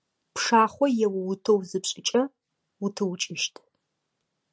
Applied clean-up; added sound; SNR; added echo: none; none; none; none.